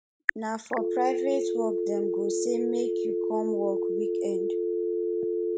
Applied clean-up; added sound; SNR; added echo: neural mask model RNNoise.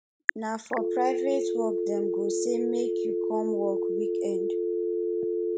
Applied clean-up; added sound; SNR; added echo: none; Telephone; -5 dB; none.